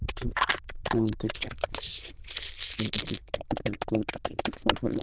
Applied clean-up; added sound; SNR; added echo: neural diffusion model UNIVERSE++.